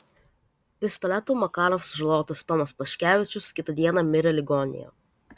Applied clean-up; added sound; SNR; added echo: none; none; none; none.